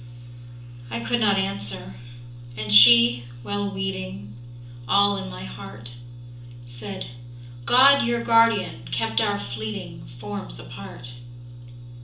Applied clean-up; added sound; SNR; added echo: none; none; none; reverberation time 0.8 s.